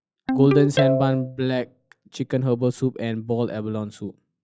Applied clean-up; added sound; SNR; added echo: classical method log-MMSE.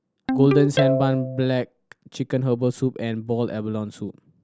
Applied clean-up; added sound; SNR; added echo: none; Ringtone; 6 dB; none.